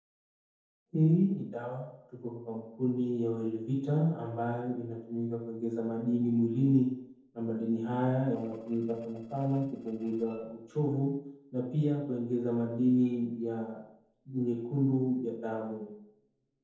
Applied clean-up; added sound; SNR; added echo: neural separator model SepFormer DNS4.